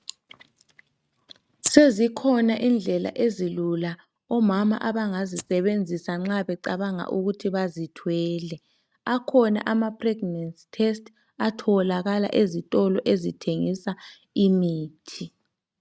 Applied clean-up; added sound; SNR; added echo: neural mask model RNNoise.